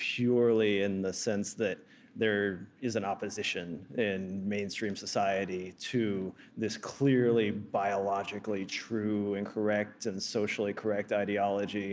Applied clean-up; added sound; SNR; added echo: none; none; none; none.